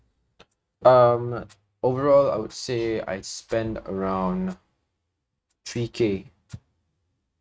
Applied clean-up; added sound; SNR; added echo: neural mask model RNNoise.